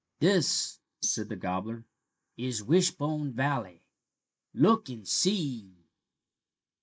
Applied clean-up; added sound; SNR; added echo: neural mask model Resemble Enhance denoiser.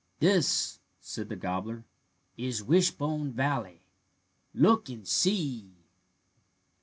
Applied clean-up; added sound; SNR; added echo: none; none; none; none.